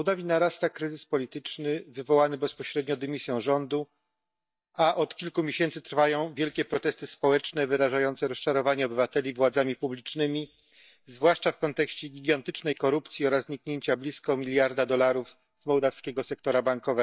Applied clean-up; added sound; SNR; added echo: neural mask model DeepFilterNet 3.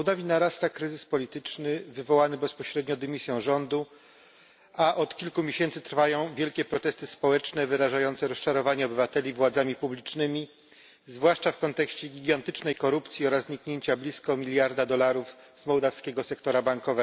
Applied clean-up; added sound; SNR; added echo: none; none; none; none.